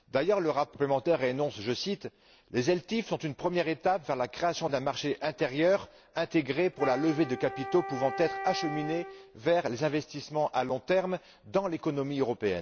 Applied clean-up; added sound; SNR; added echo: none; Wind instrument, woodwind instrument; 9 dB; none.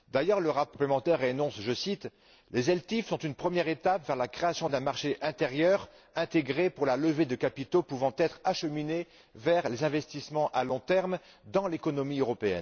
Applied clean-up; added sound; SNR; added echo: none; none; none; none.